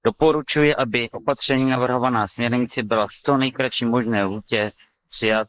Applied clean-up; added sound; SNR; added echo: neural mask model Resemble Enhance denoiser.